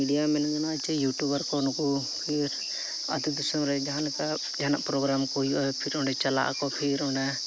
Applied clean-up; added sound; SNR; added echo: none; none; none; none.